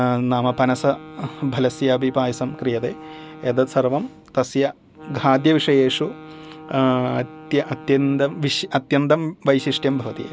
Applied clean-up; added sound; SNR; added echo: none; Wind instrument, woodwind instrument; 19 dB; none.